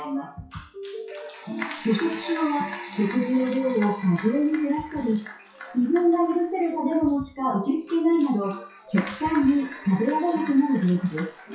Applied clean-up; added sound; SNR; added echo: classical method WPE with log-MMSE.